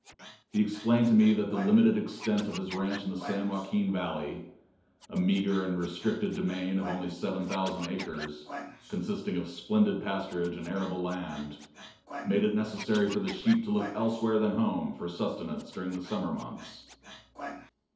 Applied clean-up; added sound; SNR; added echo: none; Scratching (performance technique); 17 dB; reverberation time 2.2 s.